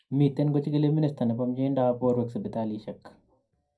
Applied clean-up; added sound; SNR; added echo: none; none; none; reverberation time 0.2 s.